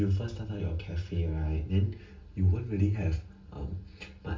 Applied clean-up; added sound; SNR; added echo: none; none; none; reverberation time 0.3 s.